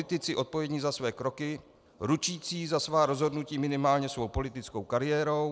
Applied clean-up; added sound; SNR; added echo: none; none; none; none.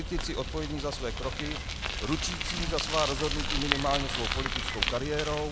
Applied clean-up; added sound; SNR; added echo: none; Bicycle; -1 dB; none.